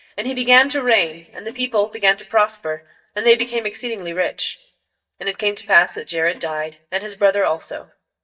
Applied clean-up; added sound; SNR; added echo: neural mask model DeepFilterNet 3.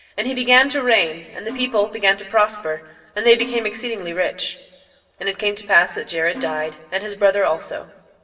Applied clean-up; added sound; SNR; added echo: none; Snare drum; 18 dB; reverberation time 1.1 s.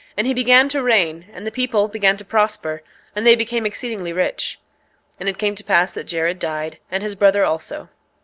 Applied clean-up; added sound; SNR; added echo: none; none; none; none.